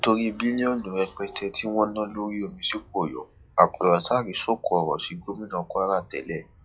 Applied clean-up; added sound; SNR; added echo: classical method log-MMSE.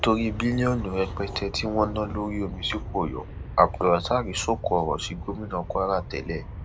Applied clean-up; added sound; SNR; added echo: none; Aircraft; 10 dB; none.